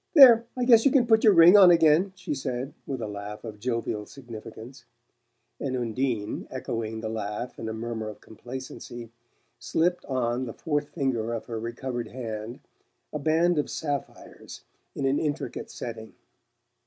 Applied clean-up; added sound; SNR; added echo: none; none; none; none.